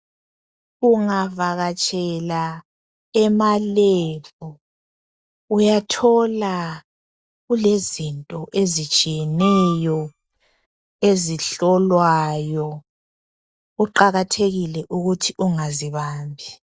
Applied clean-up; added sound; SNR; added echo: neural mask model DeepFilterNet 3.